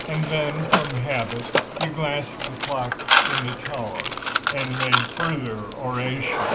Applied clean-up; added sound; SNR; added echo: none; Mechanisms; -3 dB; none.